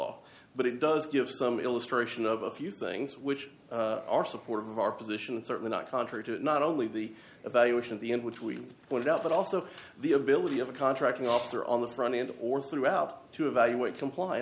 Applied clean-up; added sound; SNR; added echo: none; none; none; none.